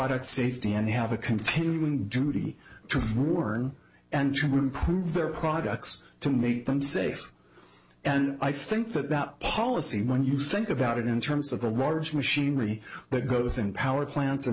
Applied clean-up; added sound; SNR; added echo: none; none; none; none.